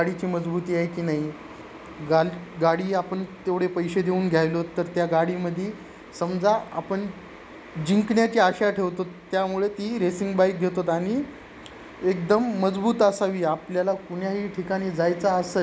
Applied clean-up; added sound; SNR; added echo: none; none; none; none.